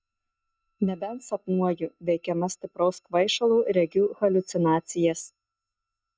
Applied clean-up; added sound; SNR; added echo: neural mask model DeepFilterNet 3.